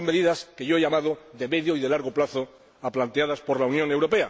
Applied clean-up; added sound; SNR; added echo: none; none; none; none.